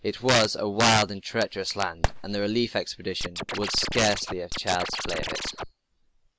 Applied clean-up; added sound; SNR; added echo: none; Fireworks + Scratching (performance technique); 5 dB; none.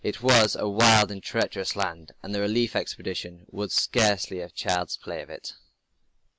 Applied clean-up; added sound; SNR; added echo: none; none; none; none.